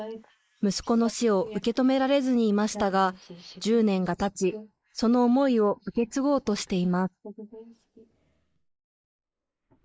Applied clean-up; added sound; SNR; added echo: neural mask model Resemble Enhance denoiser.